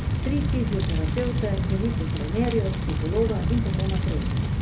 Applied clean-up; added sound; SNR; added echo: none; Fire; -5 dB; reverberation time 0.3 s.